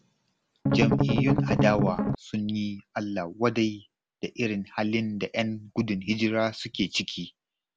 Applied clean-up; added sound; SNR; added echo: none; Strum; -5 dB; none.